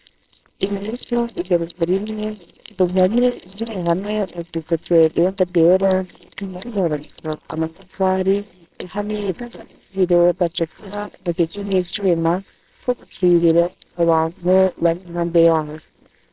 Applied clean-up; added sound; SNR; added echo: neural separator model SepFormer WHAMR!.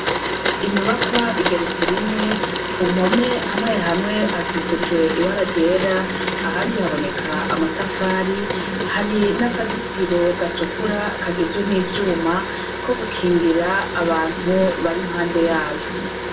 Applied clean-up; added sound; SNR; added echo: none; Domestic sounds, home sounds; 2 dB; reverberation time 0.2 s.